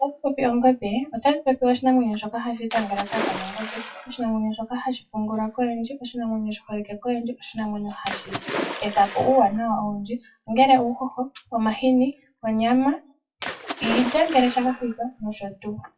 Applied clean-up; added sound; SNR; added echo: classical method WPE with log-MMSE.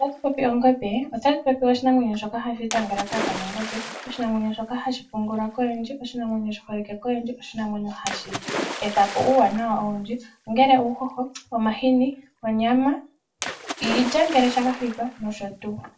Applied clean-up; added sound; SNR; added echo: none; Splash, splatter; 13 dB; reverberation time 0.2 s.